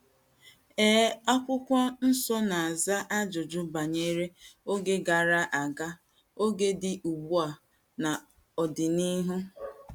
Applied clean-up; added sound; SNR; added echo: none; none; none; none.